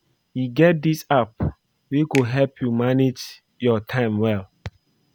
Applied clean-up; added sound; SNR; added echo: none; Finger snapping; 19 dB; none.